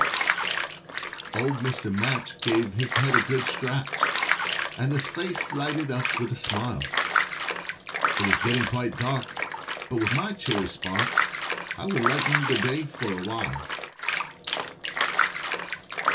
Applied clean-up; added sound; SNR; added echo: none; Bathtub (filling or washing); -2 dB; reverberation time 0.2 s.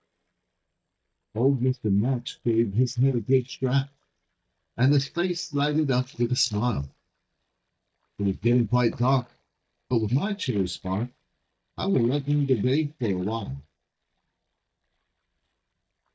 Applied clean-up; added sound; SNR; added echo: neural mask model DeepFilterNet 3.